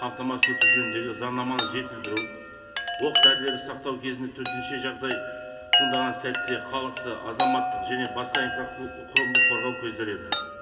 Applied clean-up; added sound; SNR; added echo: none; Chime; -5 dB; reverberation time 2.2 s.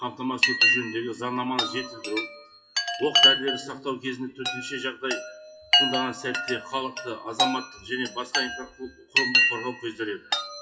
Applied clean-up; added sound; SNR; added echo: classical method WPE with log-MMSE.